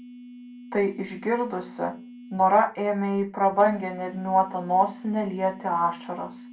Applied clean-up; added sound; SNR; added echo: none; Telephone; 19 dB; reverberation time 0.2 s.